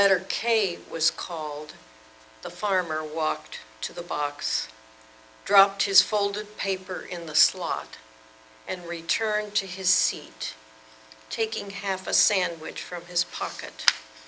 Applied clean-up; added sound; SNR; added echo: none; none; none; none.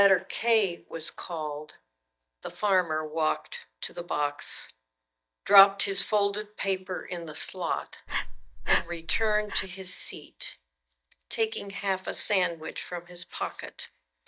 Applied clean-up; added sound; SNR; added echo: neural mask model DeepFilterNet 3.